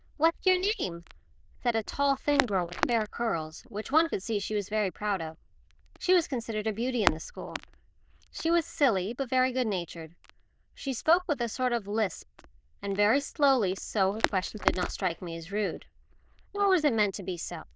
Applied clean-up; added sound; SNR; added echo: neural diffusion model UNIVERSE++.